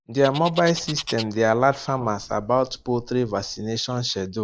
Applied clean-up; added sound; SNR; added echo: neural mask model Resemble Enhance denoiser.